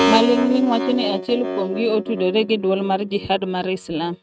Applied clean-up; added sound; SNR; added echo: neural mask model RNNoise.